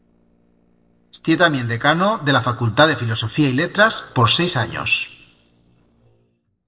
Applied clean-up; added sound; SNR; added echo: neural separator model SepFormer DNS4.